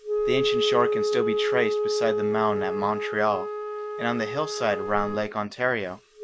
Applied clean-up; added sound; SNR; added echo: none; Wind instrument, woodwind instrument; 0 dB; none.